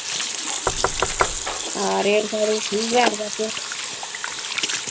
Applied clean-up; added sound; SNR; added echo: none; Knock + Sink (filling or washing) / Water tap, faucet; 0 dB; none.